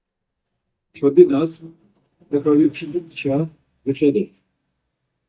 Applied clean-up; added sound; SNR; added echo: neural mask model DeepFilterNet 3.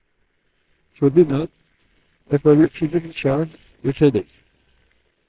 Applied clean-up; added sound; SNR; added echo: neural separator model SepFormer WHAMR!.